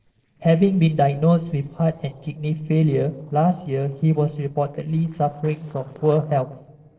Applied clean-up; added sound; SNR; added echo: neural separator model SepFormer DNS4.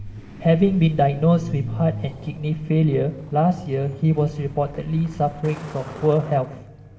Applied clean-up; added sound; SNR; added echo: none; Truck; 14 dB; reverberation time 2.9 s.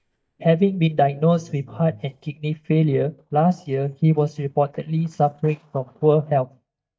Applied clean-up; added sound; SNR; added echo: neural mask model DeepFilterNet 3.